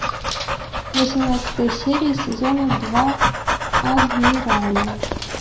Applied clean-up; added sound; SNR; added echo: none; Dog; 0 dB; reverberation time 0.5 s.